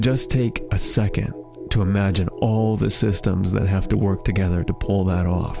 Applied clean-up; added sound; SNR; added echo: none; none; none; none.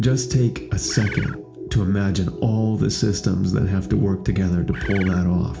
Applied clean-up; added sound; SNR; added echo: none; Bird; 12 dB; reverberation time 0.4 s.